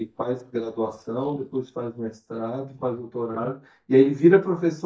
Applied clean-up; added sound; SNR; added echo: neural mask model DeepFilterNet 3.